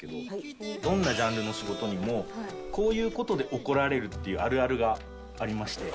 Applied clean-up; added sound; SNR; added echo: none; Zipper (clothing); 17 dB; none.